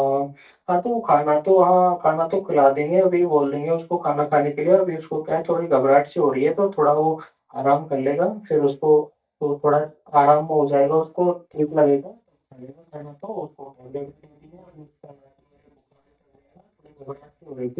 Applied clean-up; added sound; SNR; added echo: neural mask model DeepFilterNet 3.